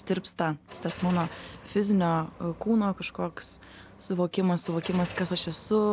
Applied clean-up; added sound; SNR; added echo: none; Car; 17 dB; none.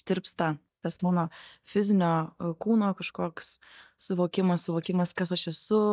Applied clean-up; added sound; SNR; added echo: neural mask model DeepFilterNet 3.